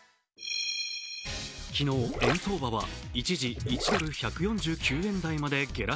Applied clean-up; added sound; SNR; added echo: none; Gurgling; 3 dB; none.